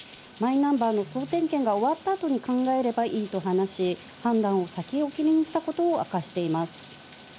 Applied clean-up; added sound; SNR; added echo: none; Rain; 20 dB; none.